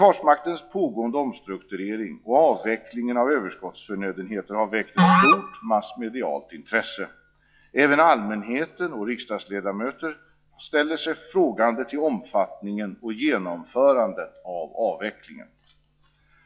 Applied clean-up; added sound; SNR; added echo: classical method log-MMSE.